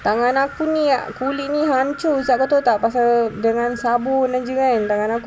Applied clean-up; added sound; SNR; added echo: none; Wind; 17 dB; none.